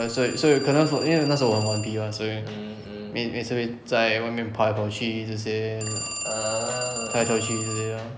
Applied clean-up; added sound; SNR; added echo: none; Telephone; 10 dB; none.